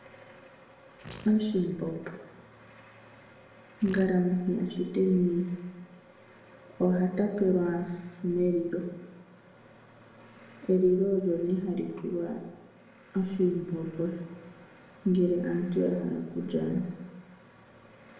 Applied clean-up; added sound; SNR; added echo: none; Fart; 17 dB; reverberation time 1.0 s.